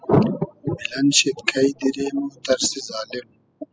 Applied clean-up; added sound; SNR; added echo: classical method spectral subtraction.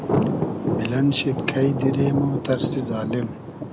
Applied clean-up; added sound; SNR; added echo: none; Thunder; 2 dB; none.